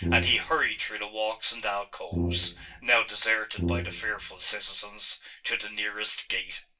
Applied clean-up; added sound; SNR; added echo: none; Brass instrument; 3 dB; reverberation time 0.2 s.